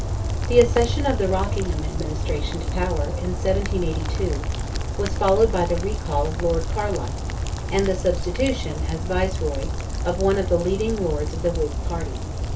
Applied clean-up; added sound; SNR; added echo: none; Rain; 0 dB; reverberation time 0.2 s.